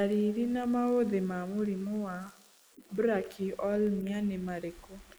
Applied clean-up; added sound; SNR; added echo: neural mask model Resemble Enhance denoiser.